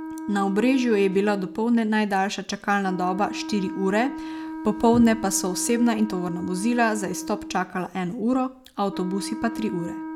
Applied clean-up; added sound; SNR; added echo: none; Wind instrument, woodwind instrument; 11 dB; none.